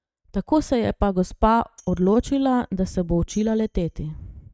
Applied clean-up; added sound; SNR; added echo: neural mask model RNNoise.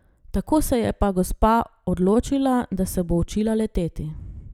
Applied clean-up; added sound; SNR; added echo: none; none; none; none.